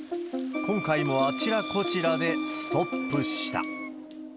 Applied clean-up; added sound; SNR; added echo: none; Wind instrument, woodwind instrument; 11 dB; none.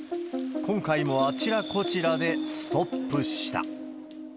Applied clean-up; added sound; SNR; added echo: none; none; none; none.